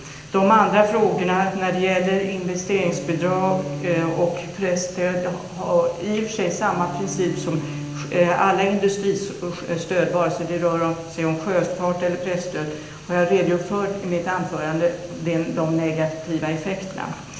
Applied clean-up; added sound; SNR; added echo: none; Bowed string instrument; 14 dB; reverberation time 0.8 s.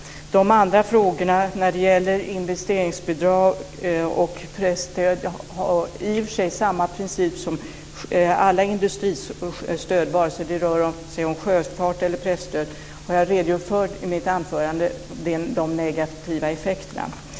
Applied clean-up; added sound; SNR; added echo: none; none; none; none.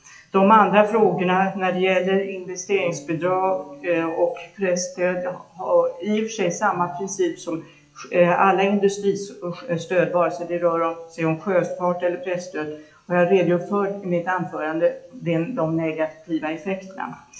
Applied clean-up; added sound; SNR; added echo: classical method WPE with log-MMSE.